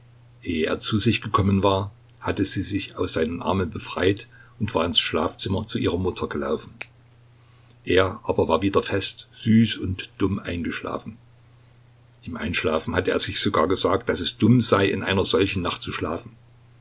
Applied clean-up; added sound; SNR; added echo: none; Finger snapping; 17 dB; none.